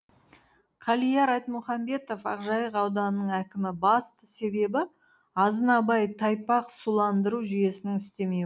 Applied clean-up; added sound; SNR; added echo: none; none; none; none.